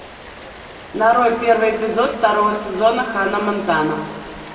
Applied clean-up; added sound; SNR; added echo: none; Rain; 17 dB; reverberation time 1.9 s.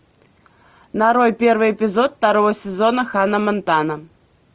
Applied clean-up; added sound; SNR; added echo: none; none; none; none.